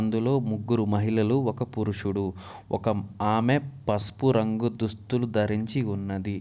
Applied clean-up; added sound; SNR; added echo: none; none; none; none.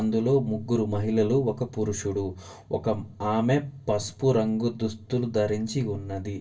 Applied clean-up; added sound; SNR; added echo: none; none; none; reverberation time 0.1 s.